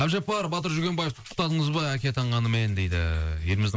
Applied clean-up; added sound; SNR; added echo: neural mask model Resemble Enhance denoiser.